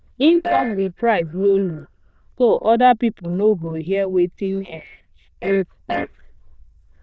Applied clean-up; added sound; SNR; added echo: neural diffusion model UNIVERSE++.